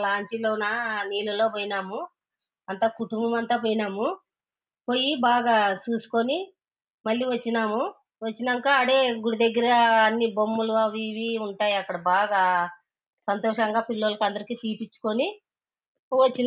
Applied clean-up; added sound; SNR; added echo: none; none; none; none.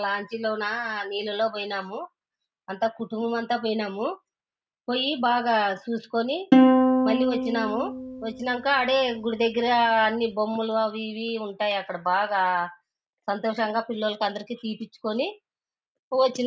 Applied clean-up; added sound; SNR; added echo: none; Plucked string instrument; -3 dB; none.